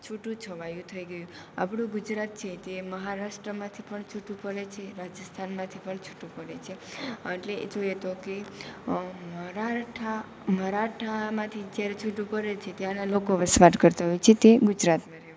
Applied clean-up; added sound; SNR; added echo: none; none; none; none.